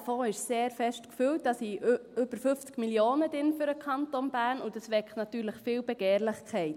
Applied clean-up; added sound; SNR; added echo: none; none; none; none.